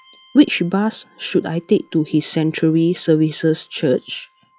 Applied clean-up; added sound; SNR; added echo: classical method log-MMSE.